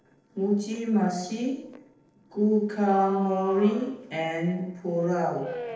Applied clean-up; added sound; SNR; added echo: neural separator model SepFormer DNS4.